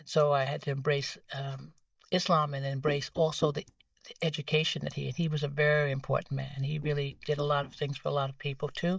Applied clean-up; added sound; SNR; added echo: neural mask model DeepFilterNet 3.